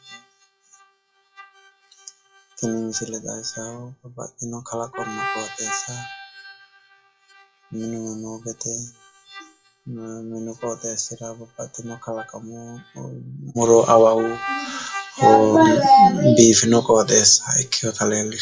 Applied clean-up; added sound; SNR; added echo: classical method WPE with log-MMSE.